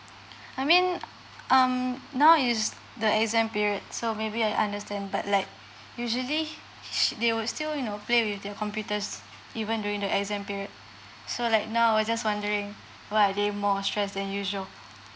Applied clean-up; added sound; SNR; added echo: none; none; none; none.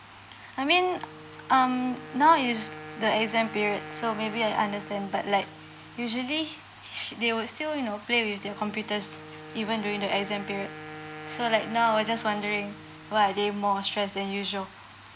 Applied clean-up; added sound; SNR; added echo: none; Wind instrument, woodwind instrument; 16 dB; none.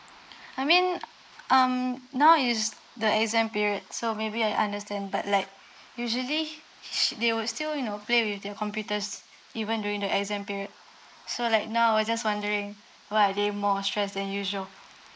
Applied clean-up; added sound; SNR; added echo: neural mask model Resemble Enhance denoiser.